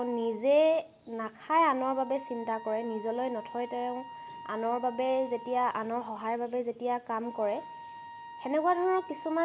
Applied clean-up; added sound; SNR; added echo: none; Wind instrument, woodwind instrument; 16 dB; none.